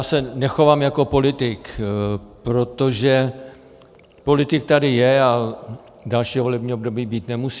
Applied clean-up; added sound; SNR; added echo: none; none; none; none.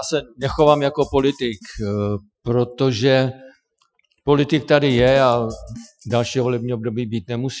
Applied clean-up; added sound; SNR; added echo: classical method Wiener filter.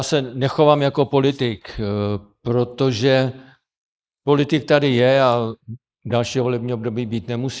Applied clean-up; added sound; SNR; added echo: neural mask model Resemble Enhance denoiser.